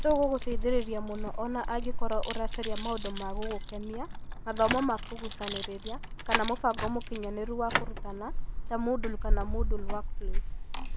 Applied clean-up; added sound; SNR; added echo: none; Keys jangling; -3 dB; none.